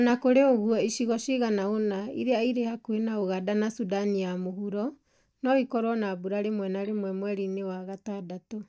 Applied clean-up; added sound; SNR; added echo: neural mask model DeepFilterNet 3.